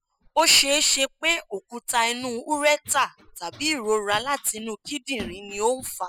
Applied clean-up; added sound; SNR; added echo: classical method spectral subtraction.